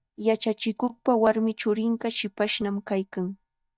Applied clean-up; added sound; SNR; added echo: neural mask model DeepFilterNet 3.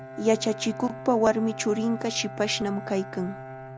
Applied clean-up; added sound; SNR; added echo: none; Bowed string instrument; 12 dB; none.